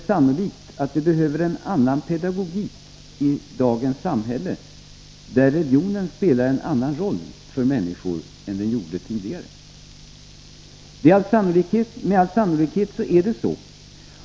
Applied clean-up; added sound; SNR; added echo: none; none; none; none.